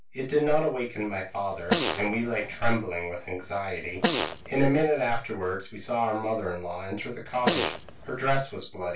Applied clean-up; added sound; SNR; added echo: none; Fart; 2 dB; reverberation time 0.2 s.